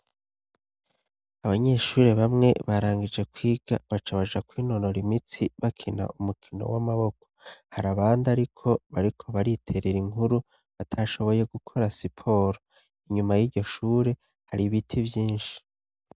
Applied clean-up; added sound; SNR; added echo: none; none; none; none.